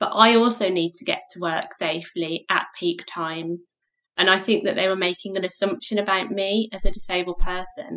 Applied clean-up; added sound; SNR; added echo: classical method spectral subtraction.